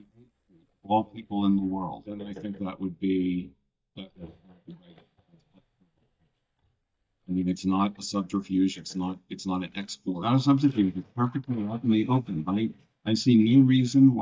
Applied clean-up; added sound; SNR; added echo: neural mask model DeepFilterNet 3.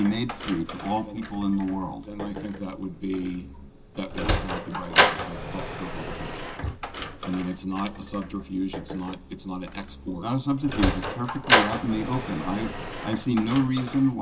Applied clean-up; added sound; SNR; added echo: none; Sliding door; 1 dB; reverberation time 0.2 s.